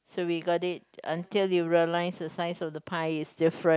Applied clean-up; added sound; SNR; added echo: none; none; none; none.